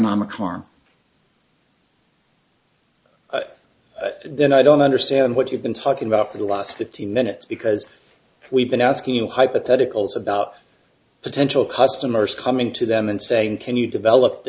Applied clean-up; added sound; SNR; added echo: none; none; none; none.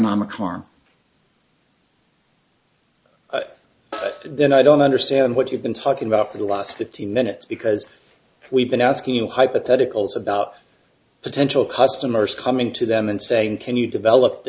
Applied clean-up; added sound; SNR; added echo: none; Snare drum; 20 dB; none.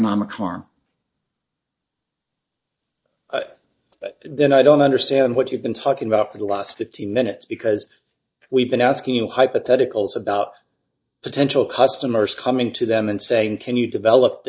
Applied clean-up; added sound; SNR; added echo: neural mask model DeepFilterNet 3.